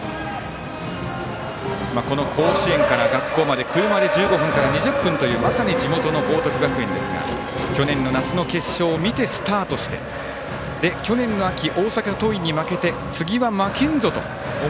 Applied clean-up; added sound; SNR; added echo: none; Trumpet; 18 dB; none.